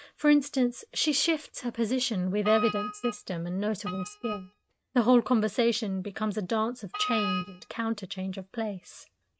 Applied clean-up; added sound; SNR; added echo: neural mask model RNNoise.